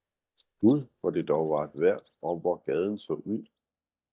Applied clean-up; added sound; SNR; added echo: neural mask model DeepFilterNet 3.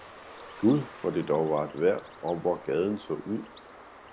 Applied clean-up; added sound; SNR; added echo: none; Bird; 18 dB; none.